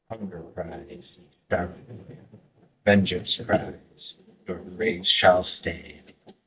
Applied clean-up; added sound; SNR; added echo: neural mask model DeepFilterNet 3.